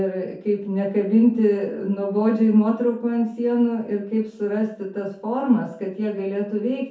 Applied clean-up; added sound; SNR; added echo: none; none; none; reverberation time 0.5 s.